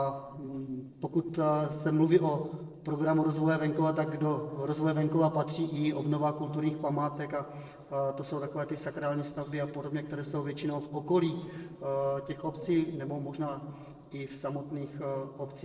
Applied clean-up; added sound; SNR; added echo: neural separator model SepFormer DNS4.